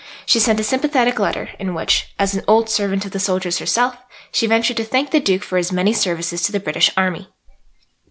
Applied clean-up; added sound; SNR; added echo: none; none; none; none.